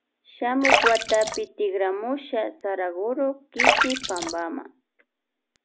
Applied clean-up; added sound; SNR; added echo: none; Splash, splatter; -1 dB; none.